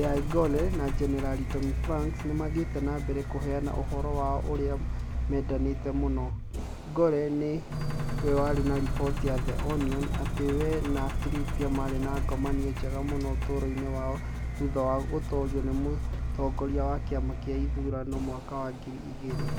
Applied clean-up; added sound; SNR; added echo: none; Engine; -1 dB; none.